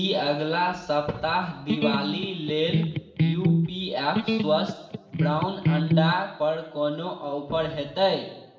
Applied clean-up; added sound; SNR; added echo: none; Electric guitar; -2 dB; reverberation time 0.8 s.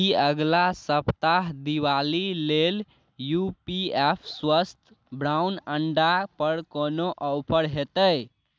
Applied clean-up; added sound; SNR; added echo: none; none; none; none.